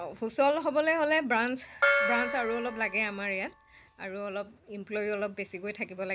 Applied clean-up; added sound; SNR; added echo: none; Gong; 2 dB; none.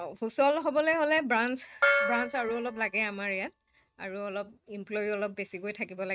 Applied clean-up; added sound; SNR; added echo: neural mask model RNNoise.